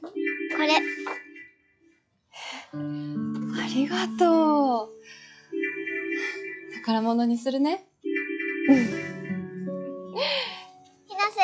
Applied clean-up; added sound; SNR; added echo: classical method log-MMSE.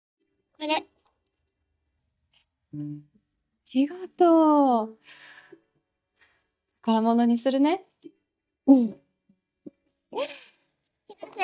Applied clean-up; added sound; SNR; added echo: neural mask model DeepFilterNet 3.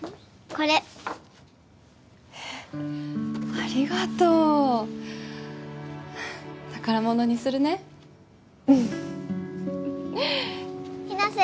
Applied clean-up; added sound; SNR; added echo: none; none; none; none.